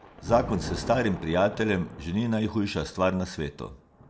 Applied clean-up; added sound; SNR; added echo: none; Thunder; 13 dB; none.